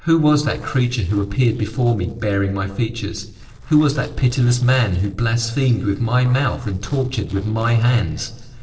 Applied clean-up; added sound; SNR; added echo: neural separator model SepFormer DNS4.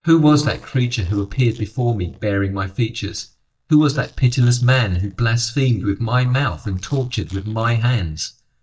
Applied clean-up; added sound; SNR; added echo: neural mask model DeepFilterNet 3.